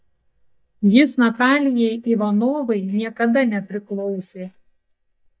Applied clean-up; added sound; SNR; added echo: neural mask model DeepFilterNet 3.